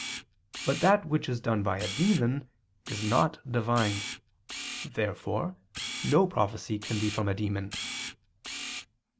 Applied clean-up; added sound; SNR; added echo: none; Camera; 11 dB; none.